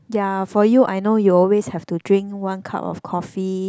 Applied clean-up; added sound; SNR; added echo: none; none; none; none.